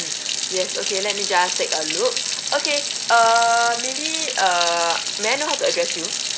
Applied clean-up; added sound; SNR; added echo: none; Sink (filling or washing) / Water tap, faucet; 3 dB; none.